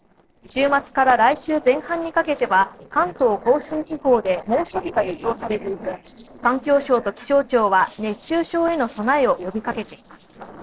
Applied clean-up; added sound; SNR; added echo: neural separator model SepFormer DNS4.